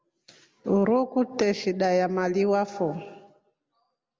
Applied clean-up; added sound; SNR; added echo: none; none; none; none.